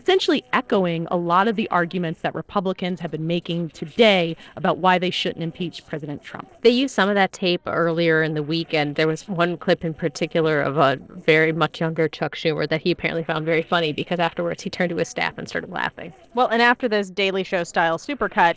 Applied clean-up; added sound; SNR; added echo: neural separator model SepFormer DNS4.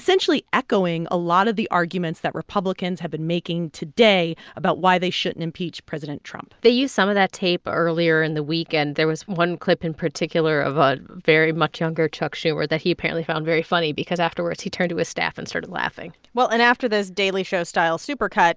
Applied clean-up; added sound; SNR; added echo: none; none; none; none.